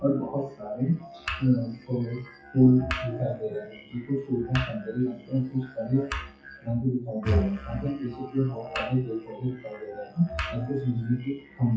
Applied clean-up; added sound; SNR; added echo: classical method WPE with log-MMSE.